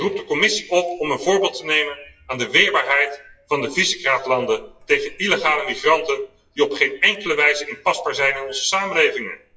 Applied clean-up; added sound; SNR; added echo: classical method WPE with log-MMSE.